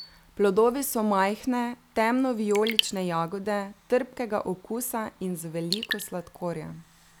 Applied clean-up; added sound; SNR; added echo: none; Raindrop / Drip; 11 dB; none.